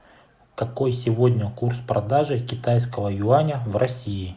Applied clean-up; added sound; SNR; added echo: none; none; none; none.